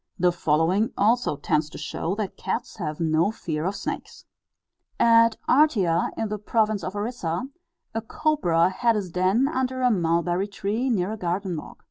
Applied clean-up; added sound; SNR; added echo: none; none; none; none.